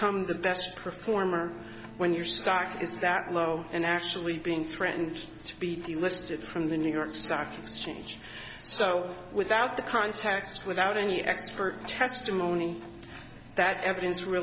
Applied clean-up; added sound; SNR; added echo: none; Tick-tock + Bowed string instrument; 20 dB; none.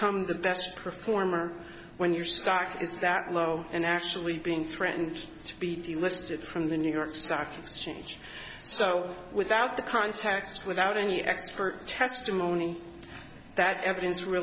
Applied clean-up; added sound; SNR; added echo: none; none; none; none.